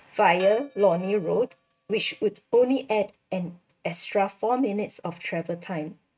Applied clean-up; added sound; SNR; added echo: neural mask model RNNoise.